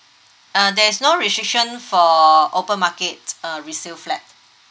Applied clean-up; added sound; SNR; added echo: none; none; none; none.